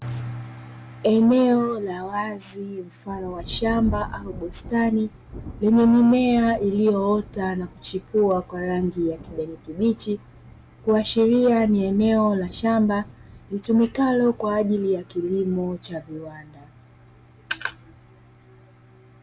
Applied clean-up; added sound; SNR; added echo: none; Thunder; 19 dB; none.